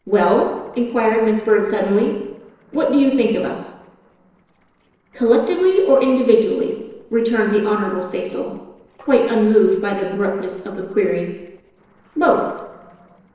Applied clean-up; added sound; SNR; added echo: neural separator model SepFormer DNS4.